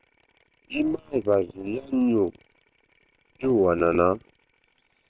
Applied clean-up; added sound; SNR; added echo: neural separator model SepFormer WHAM!.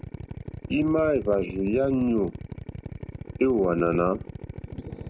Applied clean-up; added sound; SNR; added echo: none; Drill; 12 dB; none.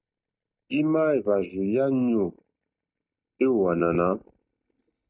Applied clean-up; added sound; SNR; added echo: neural mask model DeepFilterNet 3.